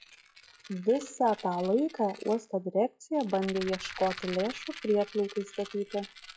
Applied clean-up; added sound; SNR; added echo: classical method log-MMSE.